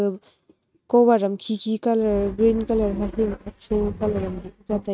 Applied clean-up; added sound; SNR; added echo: neural mask model RNNoise.